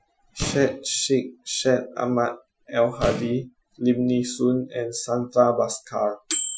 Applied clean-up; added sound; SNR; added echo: classical method Wiener filter.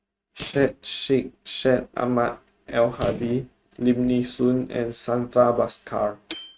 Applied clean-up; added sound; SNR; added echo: neural mask model RNNoise.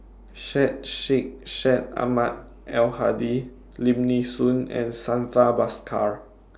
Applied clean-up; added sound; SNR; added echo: none; none; none; none.